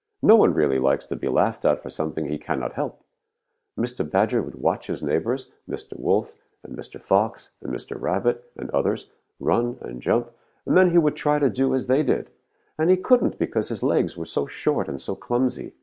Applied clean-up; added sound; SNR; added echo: none; none; none; none.